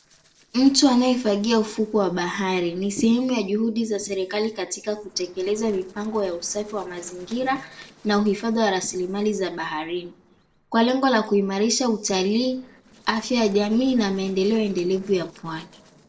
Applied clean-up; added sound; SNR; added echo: neural separator model SepFormer DNS4.